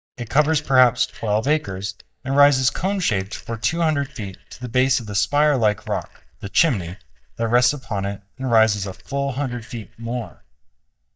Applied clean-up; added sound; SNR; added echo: neural mask model DeepFilterNet 3.